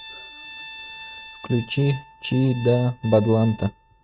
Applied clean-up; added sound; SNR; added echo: neural mask model RNNoise.